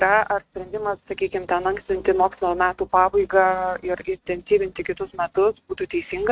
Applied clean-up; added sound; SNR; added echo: neural mask model RNNoise.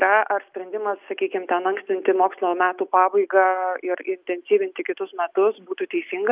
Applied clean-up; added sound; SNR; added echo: none; none; none; none.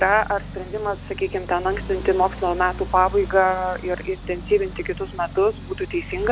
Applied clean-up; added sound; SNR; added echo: none; Accelerating, revving, vroom; 12 dB; none.